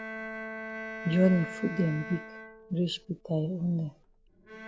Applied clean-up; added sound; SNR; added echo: none; Bowed string instrument; 11 dB; none.